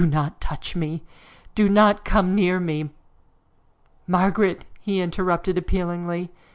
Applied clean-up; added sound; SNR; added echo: none; none; none; none.